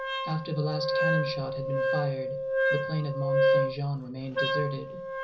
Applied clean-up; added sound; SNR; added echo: none; Wind instrument, woodwind instrument; -4 dB; reverberation time 0.5 s.